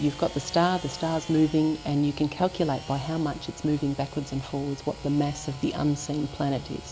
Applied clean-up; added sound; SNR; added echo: none; Sawing / Engine; 17 dB; none.